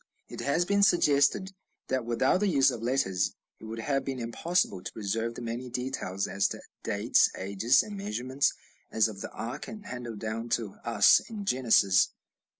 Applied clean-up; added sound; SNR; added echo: none; none; none; none.